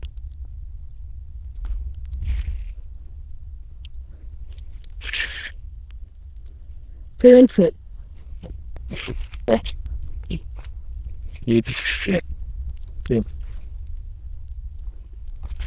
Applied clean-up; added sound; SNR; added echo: neural diffusion model UNIVERSE++.